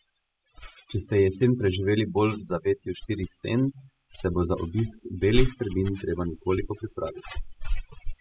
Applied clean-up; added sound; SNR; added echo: classical method spectral subtraction.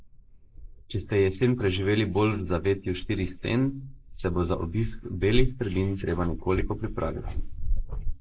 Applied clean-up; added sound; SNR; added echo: neural mask model Resemble Enhance denoiser.